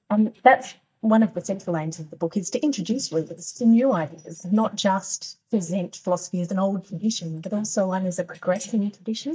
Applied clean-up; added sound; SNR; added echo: neural mask model DeepFilterNet 3.